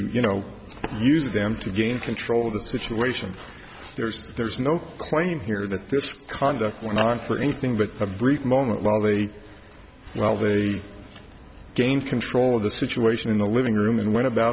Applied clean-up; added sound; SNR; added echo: none; none; none; none.